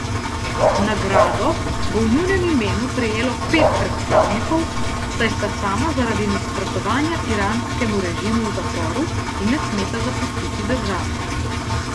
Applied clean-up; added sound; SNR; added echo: none; Engine + Dog; -2 dB; none.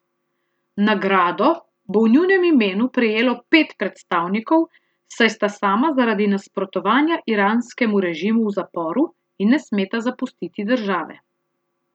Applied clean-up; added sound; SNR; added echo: none; none; none; none.